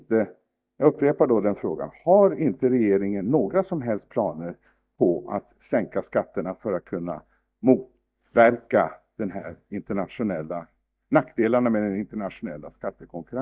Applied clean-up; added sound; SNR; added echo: neural mask model DeepFilterNet 3.